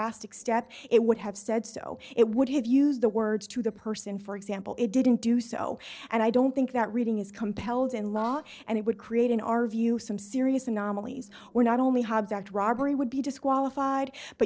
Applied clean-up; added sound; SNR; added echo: neural separator model SepFormer DNS4.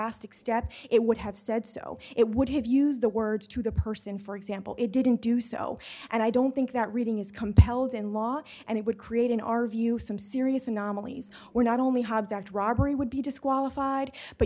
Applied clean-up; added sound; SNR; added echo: none; none; none; none.